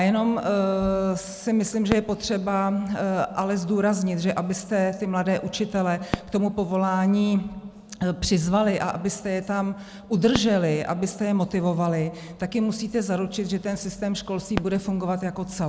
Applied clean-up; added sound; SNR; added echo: none; Fireworks; 17 dB; none.